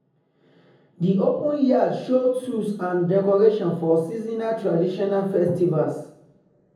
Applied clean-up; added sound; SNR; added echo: none; none; none; reverberation time 0.7 s.